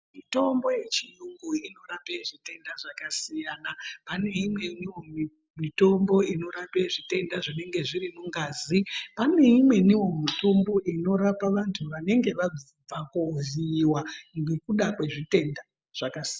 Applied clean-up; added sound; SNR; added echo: none; none; none; none.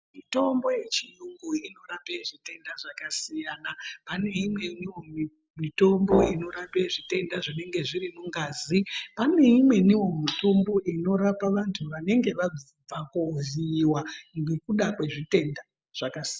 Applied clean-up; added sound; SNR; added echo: none; Brass instrument; 4 dB; none.